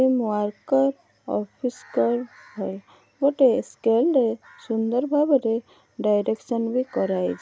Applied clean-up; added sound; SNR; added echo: none; none; none; none.